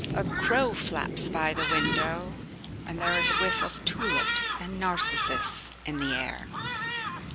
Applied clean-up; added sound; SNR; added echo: none; Thunderstorm; 1 dB; none.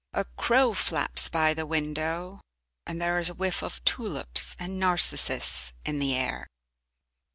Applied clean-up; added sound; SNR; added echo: none; none; none; none.